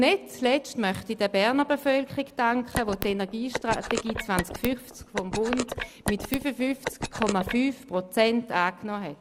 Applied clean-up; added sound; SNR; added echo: none; Telephone; 7 dB; none.